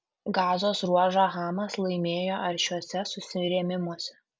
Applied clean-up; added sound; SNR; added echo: none; none; none; none.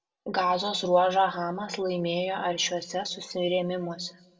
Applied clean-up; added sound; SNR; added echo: none; none; none; reverberation time 0.8 s.